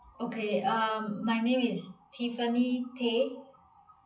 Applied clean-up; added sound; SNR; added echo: classical method WPE with log-MMSE.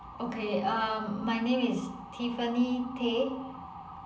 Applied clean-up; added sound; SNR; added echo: none; Motor vehicle (road) / Siren; 15 dB; reverberation time 0.6 s.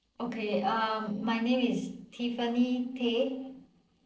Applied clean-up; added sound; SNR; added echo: neural separator model SepFormer DNS4.